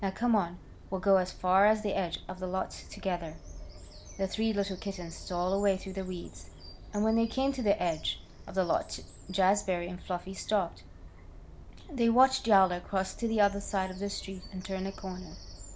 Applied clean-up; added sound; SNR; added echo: none; Bird vocalization, bird call, bird song; 15 dB; none.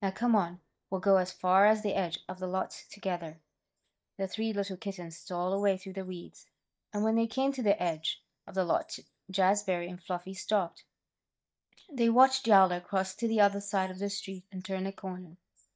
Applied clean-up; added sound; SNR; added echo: neural mask model DeepFilterNet 3.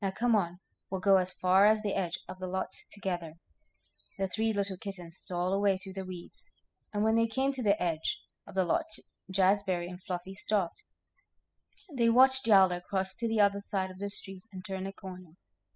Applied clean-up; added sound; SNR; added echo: classical method spectral subtraction.